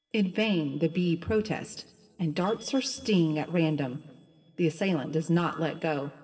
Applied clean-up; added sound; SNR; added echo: neural separator model SepFormer DNS4.